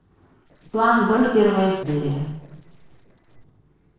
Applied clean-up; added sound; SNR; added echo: neural separator model SepFormer DNS4.